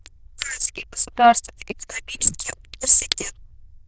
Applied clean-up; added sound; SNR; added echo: neural diffusion model UNIVERSE++.